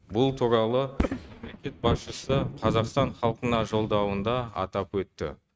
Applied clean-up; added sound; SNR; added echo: neural mask model RNNoise.